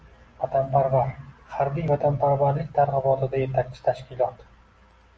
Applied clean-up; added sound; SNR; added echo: none; none; none; none.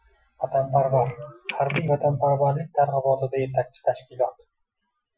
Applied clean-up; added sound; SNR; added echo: classical method Wiener filter.